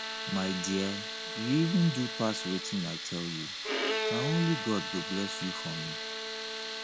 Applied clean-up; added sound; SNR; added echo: none; Tools + Bowed string instrument; 3 dB; none.